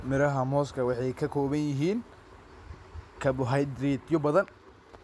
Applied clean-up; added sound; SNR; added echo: none; none; none; none.